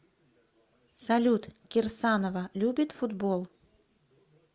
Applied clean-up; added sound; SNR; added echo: none; none; none; none.